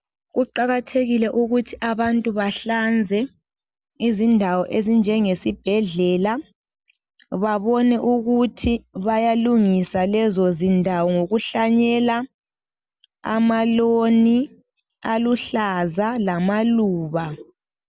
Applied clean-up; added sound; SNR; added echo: none; none; none; none.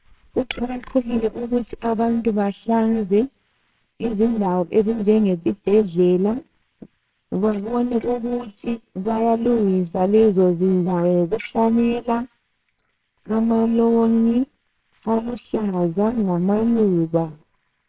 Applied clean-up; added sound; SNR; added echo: neural separator model SepFormer WHAMR!.